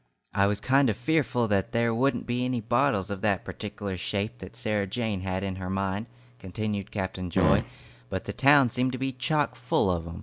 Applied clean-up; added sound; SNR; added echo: none; Fart; 0 dB; none.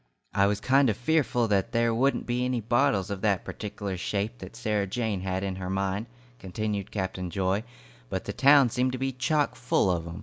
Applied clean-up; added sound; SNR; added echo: none; none; none; none.